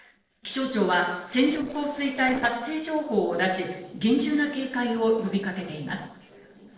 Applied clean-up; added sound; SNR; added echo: neural separator model SepFormer DNS4.